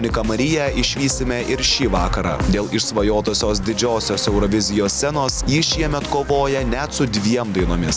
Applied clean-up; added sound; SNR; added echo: none; none; none; none.